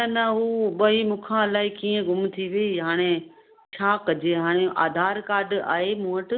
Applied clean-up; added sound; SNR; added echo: none; none; none; none.